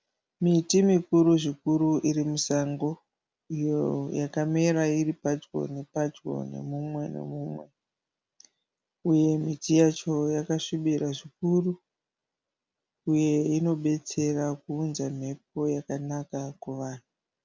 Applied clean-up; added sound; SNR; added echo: none; none; none; none.